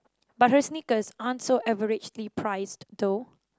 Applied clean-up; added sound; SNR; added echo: none; none; none; none.